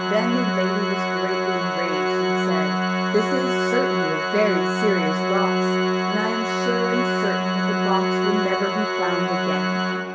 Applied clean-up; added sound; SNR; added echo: none; Organ; -5 dB; none.